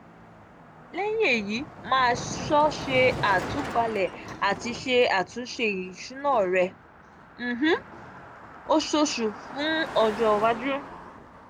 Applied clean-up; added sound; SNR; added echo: none; Car passing by; 12 dB; none.